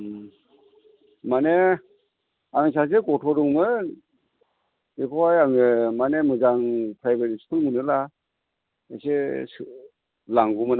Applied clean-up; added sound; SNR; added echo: none; none; none; none.